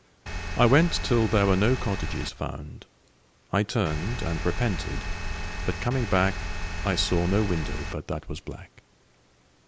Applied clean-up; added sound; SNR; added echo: none; Engine; 3 dB; none.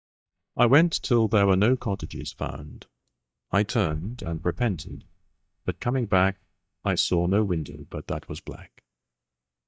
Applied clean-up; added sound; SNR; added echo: neural mask model DeepFilterNet 3.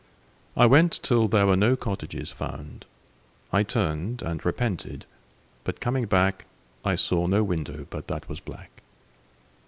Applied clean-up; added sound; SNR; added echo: none; none; none; none.